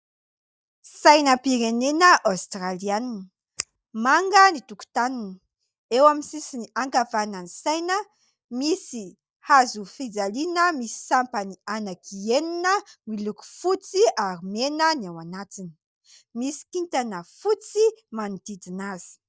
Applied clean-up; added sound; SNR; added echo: neural mask model DeepFilterNet 3.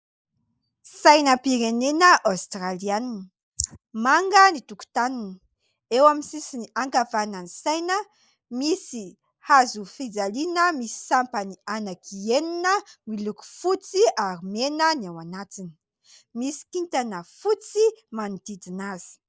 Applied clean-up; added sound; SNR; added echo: neural mask model Resemble Enhance denoiser.